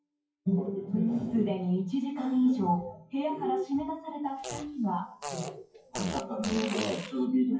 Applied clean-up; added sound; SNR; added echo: classical method WPE with log-MMSE.